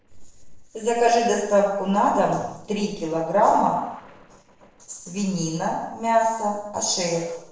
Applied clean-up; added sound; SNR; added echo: neural separator model SepFormer DNS4.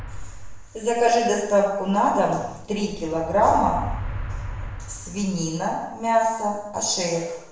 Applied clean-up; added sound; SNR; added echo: none; Motor vehicle (road); 12 dB; reverberation time 0.8 s.